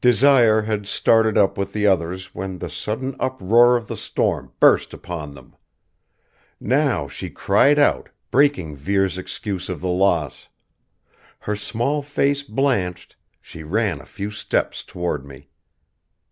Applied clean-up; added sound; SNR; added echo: none; none; none; none.